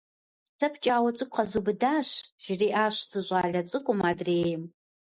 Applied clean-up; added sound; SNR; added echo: none; none; none; none.